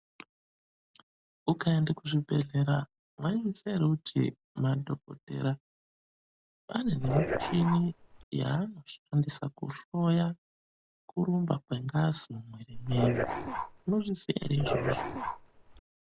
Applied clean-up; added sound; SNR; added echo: none; Dog; 3 dB; none.